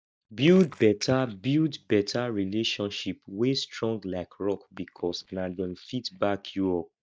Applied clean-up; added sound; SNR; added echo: neural mask model DeepFilterNet 3.